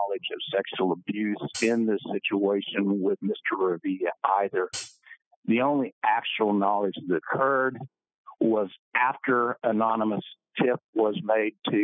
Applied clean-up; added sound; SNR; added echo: classical method spectral subtraction.